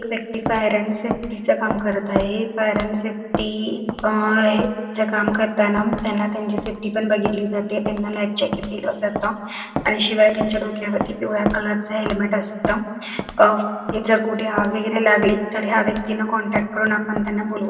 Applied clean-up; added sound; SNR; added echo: none; Walk, footsteps; 10 dB; reverberation time 2.2 s.